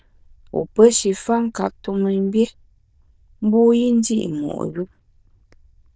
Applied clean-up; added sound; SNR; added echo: neural diffusion model UNIVERSE++.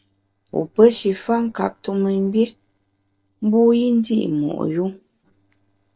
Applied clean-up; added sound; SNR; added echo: neural separator model SepFormer DNS4.